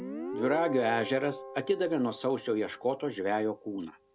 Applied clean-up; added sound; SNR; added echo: none; Guitar; 11 dB; none.